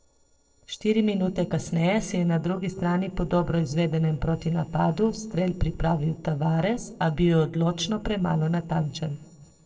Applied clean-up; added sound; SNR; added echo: neural separator model SepFormer DNS4.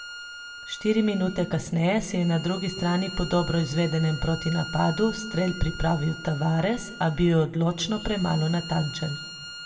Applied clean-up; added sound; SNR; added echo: none; Bowed string instrument; 14 dB; reverberation time 1.0 s.